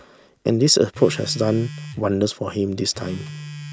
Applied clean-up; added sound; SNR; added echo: none; Telephone; 15 dB; none.